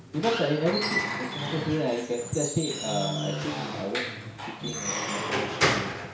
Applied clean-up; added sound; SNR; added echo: none; Squeak / Wood; 0 dB; reverberation time 0.6 s.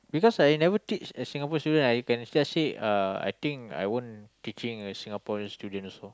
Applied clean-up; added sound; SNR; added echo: none; none; none; none.